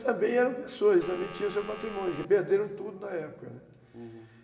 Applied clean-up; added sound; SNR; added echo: none; Telephone; 13 dB; reverberation time 1.2 s.